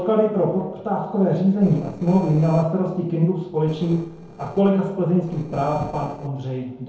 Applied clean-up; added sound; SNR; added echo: neural separator model SepFormer DNS4.